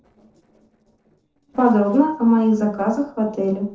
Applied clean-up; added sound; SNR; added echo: neural separator model SepFormer DNS4.